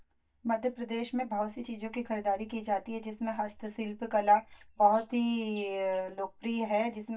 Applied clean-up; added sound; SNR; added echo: neural mask model DeepFilterNet 3.